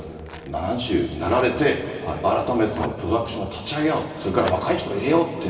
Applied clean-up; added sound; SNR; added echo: none; Fire; 17 dB; reverberation time 2.4 s.